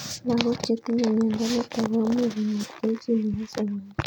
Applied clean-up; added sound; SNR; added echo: none; none; none; none.